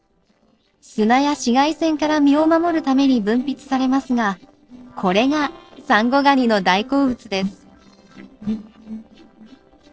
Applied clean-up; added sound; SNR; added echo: neural separator model SepFormer DNS4.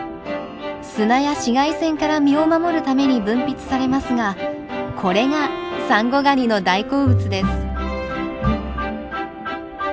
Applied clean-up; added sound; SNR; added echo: none; Bowed string instrument; 14 dB; none.